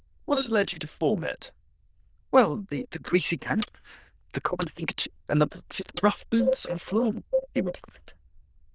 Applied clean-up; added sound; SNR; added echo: neural diffusion model UNIVERSE++.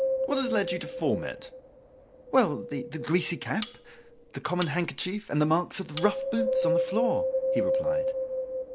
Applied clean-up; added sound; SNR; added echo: none; Wind + Cutlery, silverware; 1 dB; none.